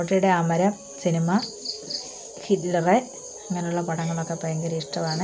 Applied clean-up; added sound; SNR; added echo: none; none; none; none.